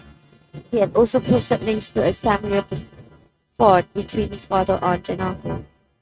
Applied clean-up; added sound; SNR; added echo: neural mask model RNNoise.